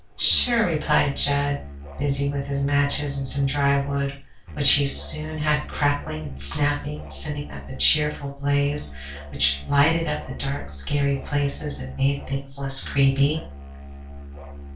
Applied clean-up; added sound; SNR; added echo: none; Musical instrument; 16 dB; reverberation time 0.3 s.